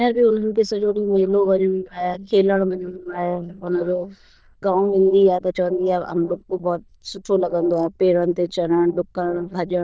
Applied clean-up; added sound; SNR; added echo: neural diffusion model UNIVERSE++.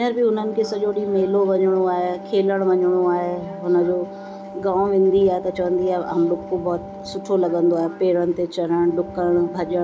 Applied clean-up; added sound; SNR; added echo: none; Wind instrument, woodwind instrument; 15 dB; none.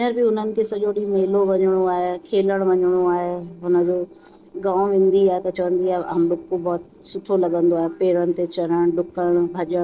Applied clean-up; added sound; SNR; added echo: neural separator model SepFormer DNS4.